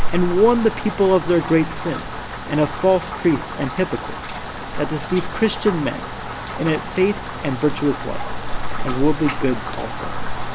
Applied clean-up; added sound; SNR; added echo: none; Rain; 3 dB; none.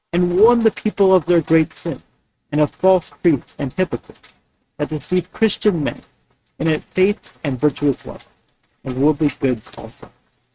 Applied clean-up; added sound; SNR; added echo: neural mask model RNNoise.